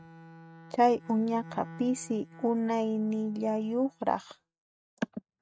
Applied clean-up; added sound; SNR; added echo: neural mask model RNNoise.